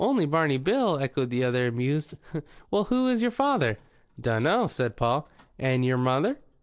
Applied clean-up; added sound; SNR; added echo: neural separator model SepFormer DNS4.